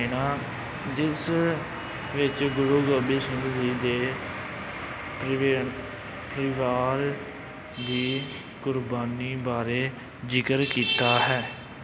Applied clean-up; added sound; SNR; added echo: none; none; none; none.